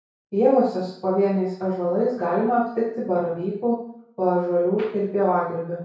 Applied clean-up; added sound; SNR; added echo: none; none; none; reverberation time 0.6 s.